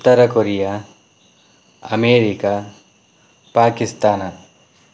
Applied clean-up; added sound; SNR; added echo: none; none; none; none.